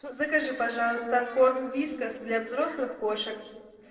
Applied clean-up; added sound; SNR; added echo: neural separator model SepFormer DNS4.